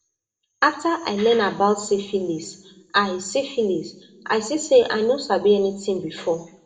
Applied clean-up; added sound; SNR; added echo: none; none; none; reverberation time 0.6 s.